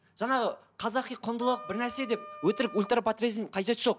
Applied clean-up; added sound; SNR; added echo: none; Wind instrument, woodwind instrument; 15 dB; none.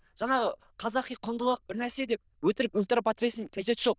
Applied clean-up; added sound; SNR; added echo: neural diffusion model UNIVERSE++.